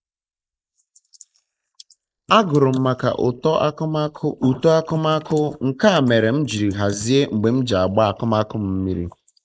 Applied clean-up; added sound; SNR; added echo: neural mask model Resemble Enhance denoiser.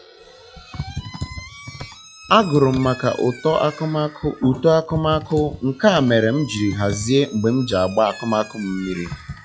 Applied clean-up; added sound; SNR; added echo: classical method log-MMSE.